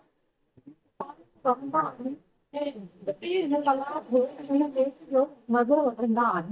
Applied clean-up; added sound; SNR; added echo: neural mask model DeepFilterNet 3.